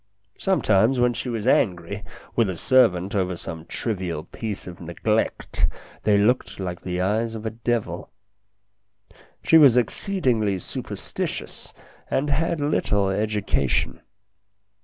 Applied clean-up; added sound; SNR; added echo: none; none; none; none.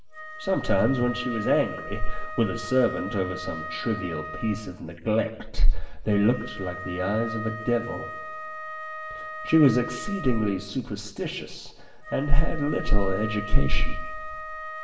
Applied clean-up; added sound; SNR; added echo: none; Wind instrument, woodwind instrument; 14 dB; reverberation time 0.8 s.